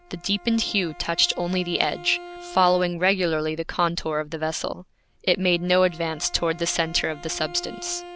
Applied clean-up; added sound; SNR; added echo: none; Bowed string instrument; 18 dB; none.